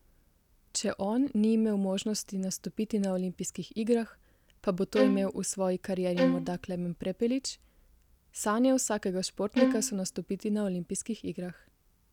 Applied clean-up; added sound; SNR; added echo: none; Bowed string instrument; 1 dB; none.